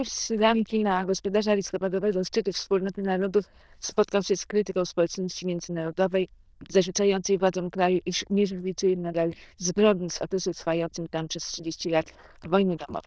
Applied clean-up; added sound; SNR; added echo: neural diffusion model UNIVERSE++.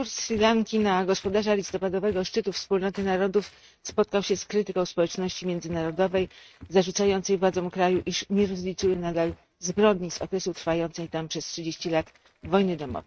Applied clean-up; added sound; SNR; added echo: neural mask model RNNoise.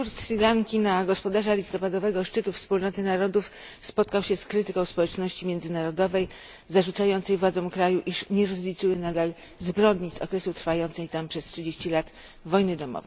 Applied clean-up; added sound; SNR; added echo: none; none; none; none.